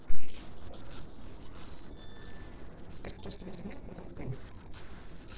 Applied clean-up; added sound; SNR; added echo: neural separator model SepFormer DNS4.